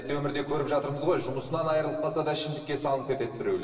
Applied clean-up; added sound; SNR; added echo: none; none; none; reverberation time 2.5 s.